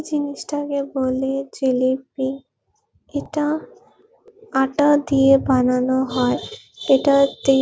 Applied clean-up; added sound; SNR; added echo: none; none; none; none.